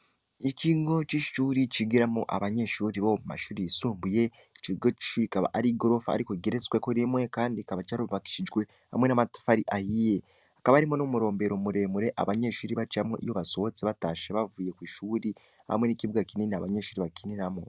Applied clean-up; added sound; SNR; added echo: none; none; none; none.